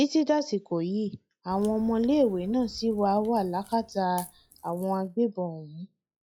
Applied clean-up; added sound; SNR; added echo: classical method log-MMSE.